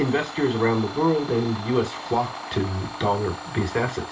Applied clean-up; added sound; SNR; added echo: none; Domestic sounds, home sounds; 11 dB; reverberation time 0.2 s.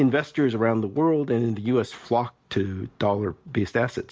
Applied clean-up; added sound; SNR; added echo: none; none; none; none.